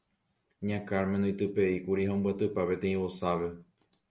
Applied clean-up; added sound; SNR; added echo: none; none; none; none.